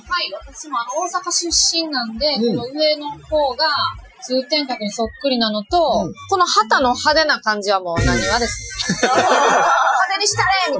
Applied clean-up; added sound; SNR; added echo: classical method Wiener filter.